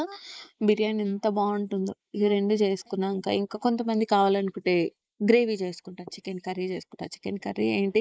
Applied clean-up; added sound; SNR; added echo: neural mask model Resemble Enhance denoiser.